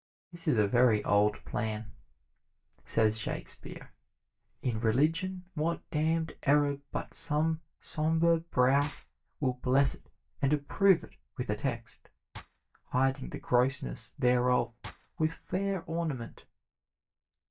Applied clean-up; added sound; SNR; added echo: neural mask model DeepFilterNet 3.